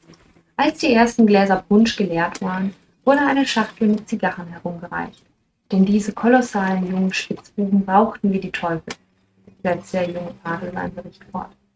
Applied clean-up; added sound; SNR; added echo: neural mask model RNNoise.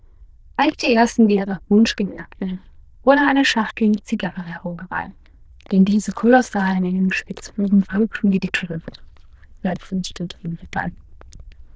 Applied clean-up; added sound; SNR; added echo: neural diffusion model UNIVERSE++.